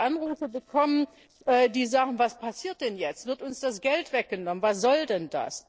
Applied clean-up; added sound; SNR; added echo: neural separator model SepFormer DNS4.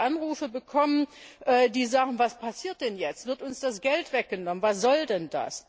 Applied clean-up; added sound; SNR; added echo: none; none; none; none.